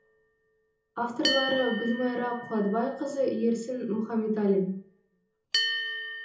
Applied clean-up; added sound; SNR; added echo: none; Bell; 6 dB; reverberation time 0.6 s.